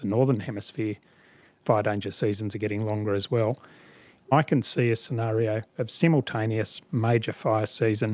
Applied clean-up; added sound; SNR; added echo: none; none; none; none.